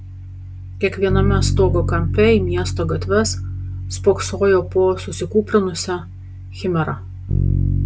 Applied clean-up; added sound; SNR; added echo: none; Bass guitar; 2 dB; none.